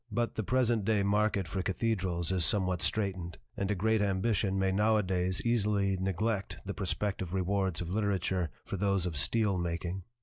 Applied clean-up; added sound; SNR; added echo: none; none; none; none.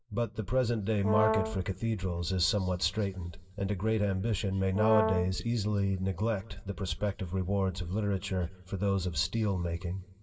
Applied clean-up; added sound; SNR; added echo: none; Brass instrument; 1 dB; reverberation time 1.6 s.